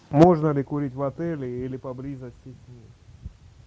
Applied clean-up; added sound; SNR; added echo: none; none; none; none.